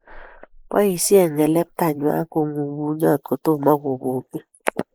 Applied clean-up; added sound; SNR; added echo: neural mask model Resemble Enhance denoiser.